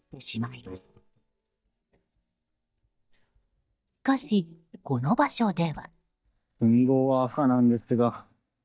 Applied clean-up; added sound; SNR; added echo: neural mask model DeepFilterNet 3.